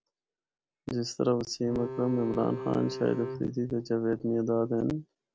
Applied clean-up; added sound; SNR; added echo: none; Bowed string instrument; 9 dB; none.